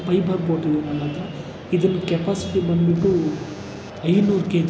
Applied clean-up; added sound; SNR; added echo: none; none; none; none.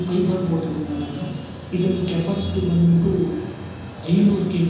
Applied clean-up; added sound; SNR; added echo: none; none; none; reverberation time 1.1 s.